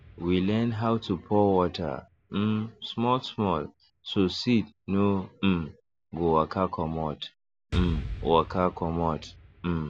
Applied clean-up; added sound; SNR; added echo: none; Explosion; 14 dB; none.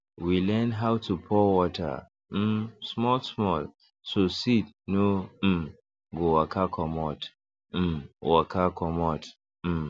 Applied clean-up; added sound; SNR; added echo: none; none; none; none.